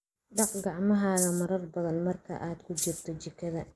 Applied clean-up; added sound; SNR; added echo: neural mask model Resemble Enhance denoiser.